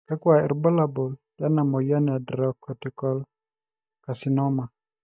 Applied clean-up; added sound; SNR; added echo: neural mask model DeepFilterNet 3.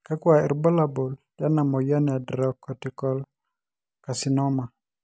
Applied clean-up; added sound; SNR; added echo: none; none; none; none.